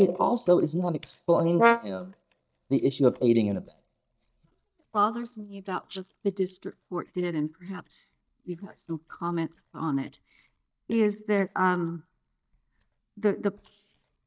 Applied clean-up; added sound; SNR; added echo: neural mask model DeepFilterNet 3.